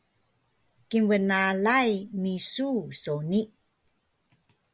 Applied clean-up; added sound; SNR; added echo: none; none; none; none.